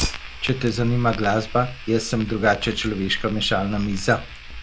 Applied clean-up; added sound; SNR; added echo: none; Fire; 9 dB; none.